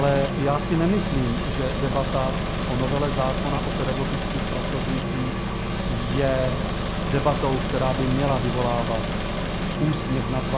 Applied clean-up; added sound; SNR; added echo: none; Engine; 0 dB; none.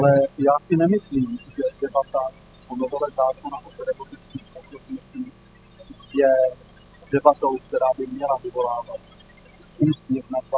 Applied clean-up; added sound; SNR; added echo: classical method spectral subtraction.